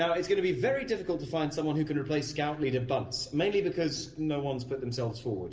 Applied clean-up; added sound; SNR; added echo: none; none; none; none.